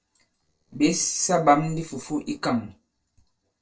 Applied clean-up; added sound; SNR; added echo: neural separator model SepFormer DNS4.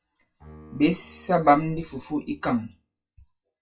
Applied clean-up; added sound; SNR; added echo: classical method WPE with log-MMSE.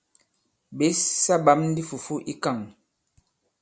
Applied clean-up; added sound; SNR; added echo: none; none; none; none.